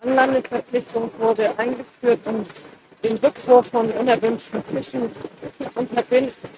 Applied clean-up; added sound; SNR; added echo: neural mask model RNNoise.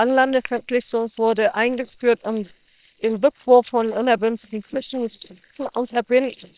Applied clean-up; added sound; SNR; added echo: neural separator model SepFormer WHAM!.